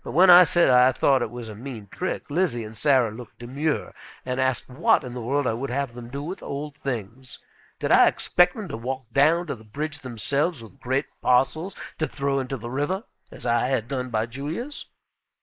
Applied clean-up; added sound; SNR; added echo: neural mask model Resemble Enhance denoiser.